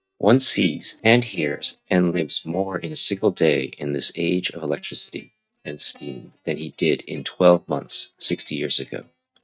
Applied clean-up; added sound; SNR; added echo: neural mask model DeepFilterNet 3.